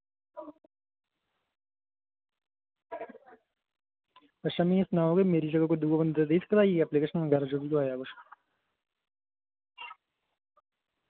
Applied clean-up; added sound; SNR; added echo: none; none; none; none.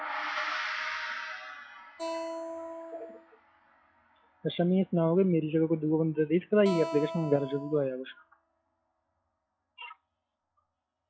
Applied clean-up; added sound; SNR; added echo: classical method log-MMSE.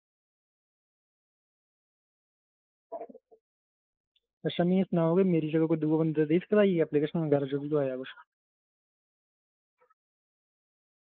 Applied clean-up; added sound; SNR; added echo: neural mask model Resemble Enhance denoiser.